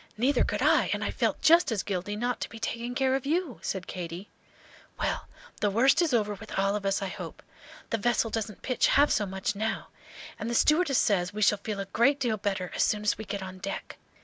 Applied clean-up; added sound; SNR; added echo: none; none; none; none.